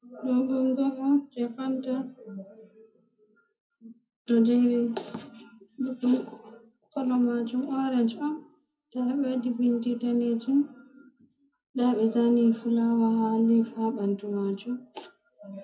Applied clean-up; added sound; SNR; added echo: none; none; none; reverberation time 0.4 s.